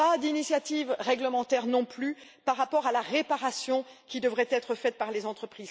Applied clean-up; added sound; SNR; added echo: none; none; none; none.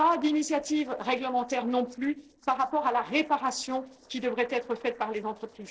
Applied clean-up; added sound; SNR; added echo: neural separator model SepFormer DNS4.